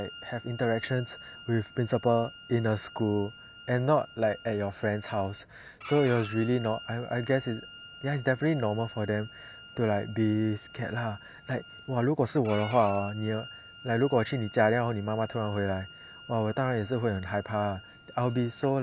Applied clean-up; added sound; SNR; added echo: none; Bowed string instrument; 18 dB; none.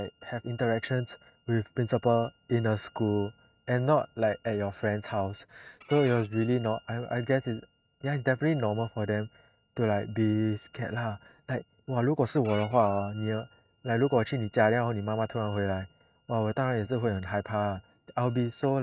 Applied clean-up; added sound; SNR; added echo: neural mask model RNNoise.